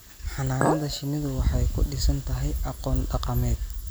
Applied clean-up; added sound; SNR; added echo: none; Chink, clink; 7 dB; none.